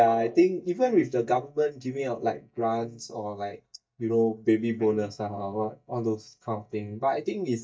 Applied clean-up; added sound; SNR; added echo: neural mask model DeepFilterNet 3.